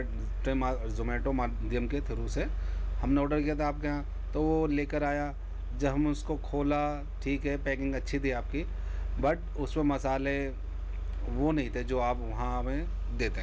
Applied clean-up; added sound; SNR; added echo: none; none; none; none.